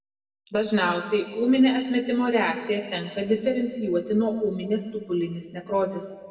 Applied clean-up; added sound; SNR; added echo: none; none; none; reverberation time 1.5 s.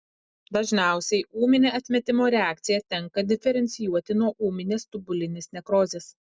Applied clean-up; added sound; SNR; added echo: none; none; none; none.